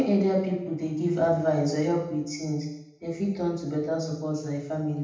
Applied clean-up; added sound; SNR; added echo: none; none; none; reverberation time 0.8 s.